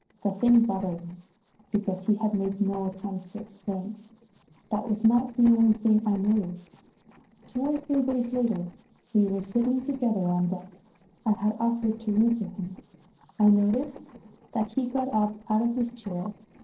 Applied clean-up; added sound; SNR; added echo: neural separator model SepFormer DNS4.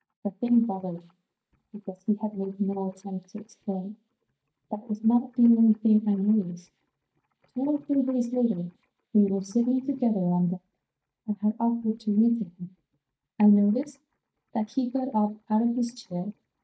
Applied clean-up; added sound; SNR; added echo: neural mask model DeepFilterNet 3.